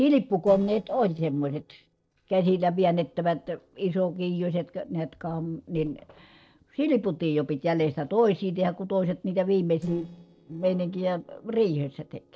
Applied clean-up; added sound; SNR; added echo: neural separator model SepFormer DNS4.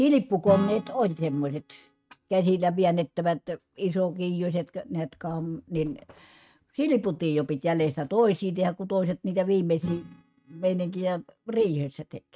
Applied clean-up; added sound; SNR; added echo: neural mask model RNNoise.